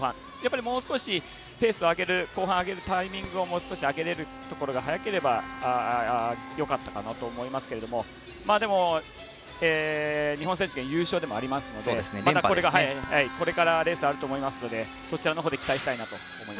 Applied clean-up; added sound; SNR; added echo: none; Wind instrument, woodwind instrument; 17 dB; none.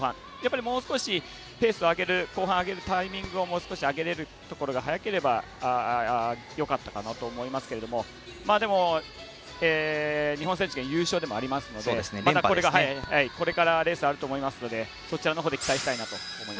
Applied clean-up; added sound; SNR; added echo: none; none; none; none.